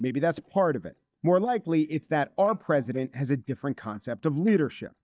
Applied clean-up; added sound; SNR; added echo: neural mask model DeepFilterNet 3.